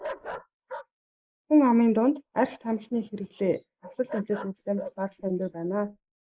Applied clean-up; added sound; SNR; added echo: neural mask model Resemble Enhance denoiser.